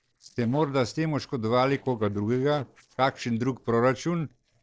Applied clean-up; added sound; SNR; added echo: neural separator model SepFormer DNS4.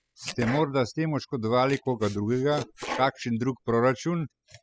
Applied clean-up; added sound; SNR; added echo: classical method spectral subtraction.